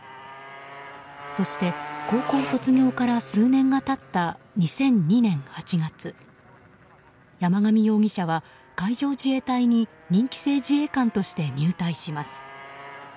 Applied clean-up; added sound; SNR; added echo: none; Motorcycle; 16 dB; none.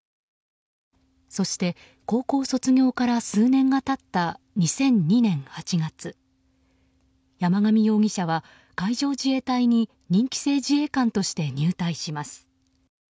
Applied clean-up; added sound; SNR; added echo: none; none; none; none.